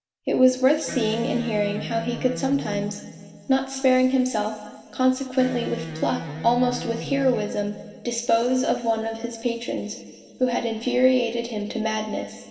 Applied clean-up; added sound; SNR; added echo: none; Electric guitar; 11 dB; reverberation time 2.1 s.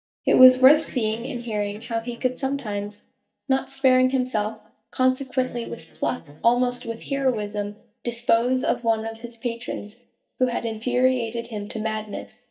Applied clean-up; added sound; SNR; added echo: neural mask model DeepFilterNet 3.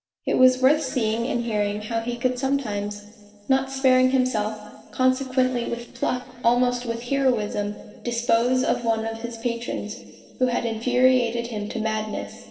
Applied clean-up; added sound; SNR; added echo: neural separator model SepFormer DNS4.